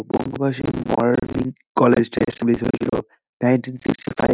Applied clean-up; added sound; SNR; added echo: none; none; none; none.